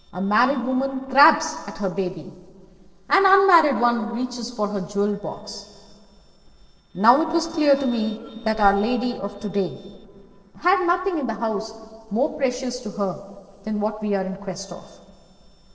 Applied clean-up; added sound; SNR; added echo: neural separator model SepFormer DNS4.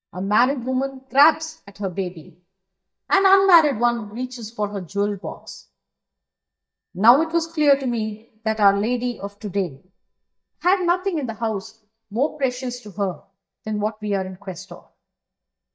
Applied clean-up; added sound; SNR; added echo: neural mask model DeepFilterNet 3.